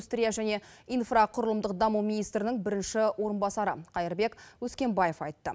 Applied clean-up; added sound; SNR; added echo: none; none; none; none.